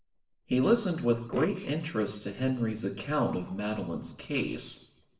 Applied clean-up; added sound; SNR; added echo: neural separator model SepFormer DNS4.